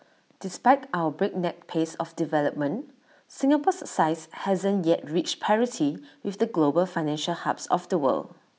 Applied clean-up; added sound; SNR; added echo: none; none; none; none.